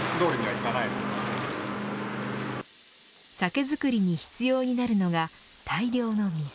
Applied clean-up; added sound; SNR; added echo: none; none; none; none.